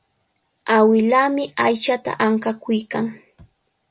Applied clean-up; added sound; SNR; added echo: none; none; none; none.